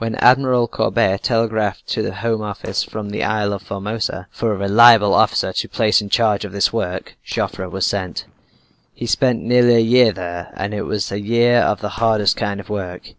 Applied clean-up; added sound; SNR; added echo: neural separator model SepFormer DNS4.